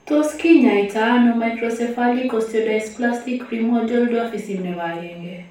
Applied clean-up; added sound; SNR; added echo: none; none; none; reverberation time 0.4 s.